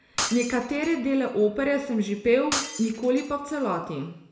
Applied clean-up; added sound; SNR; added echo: none; Shatter; 10 dB; reverberation time 0.8 s.